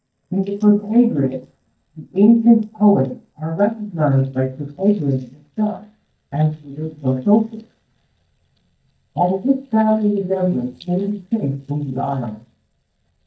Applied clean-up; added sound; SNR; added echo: neural mask model DeepFilterNet 3.